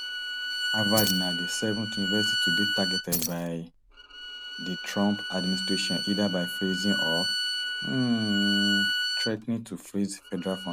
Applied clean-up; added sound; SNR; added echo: none; Keys jangling + Bowed string instrument; 0 dB; none.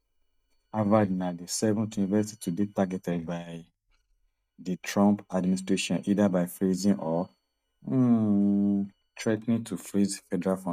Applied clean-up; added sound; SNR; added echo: neural mask model DeepFilterNet 3.